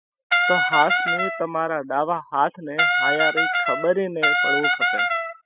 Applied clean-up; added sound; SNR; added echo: classical method spectral subtraction.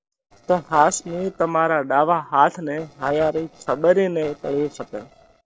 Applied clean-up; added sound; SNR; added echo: neural separator model SepFormer DNS4.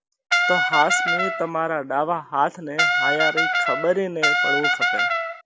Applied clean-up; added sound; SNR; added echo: none; Brass instrument; -4 dB; none.